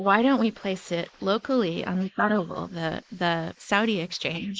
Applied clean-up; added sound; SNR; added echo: neural mask model Resemble Enhance denoiser.